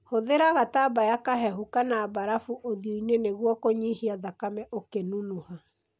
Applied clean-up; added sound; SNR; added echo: none; none; none; none.